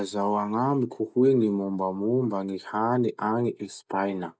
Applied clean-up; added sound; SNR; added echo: none; none; none; none.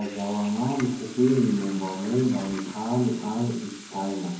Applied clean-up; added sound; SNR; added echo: none; Toilet flush / Water tap, faucet; 16 dB; reverberation time 0.9 s.